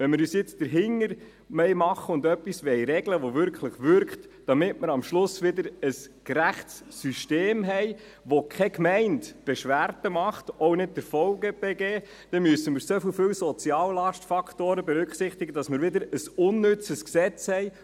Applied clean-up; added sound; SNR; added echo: none; none; none; none.